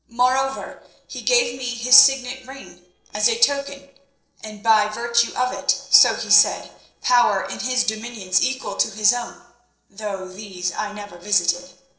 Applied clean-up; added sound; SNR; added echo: neural separator model SepFormer DNS4.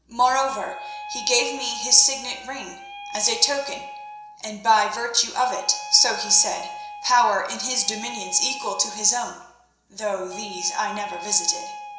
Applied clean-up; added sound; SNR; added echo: none; Wind instrument, woodwind instrument; 13 dB; reverberation time 0.7 s.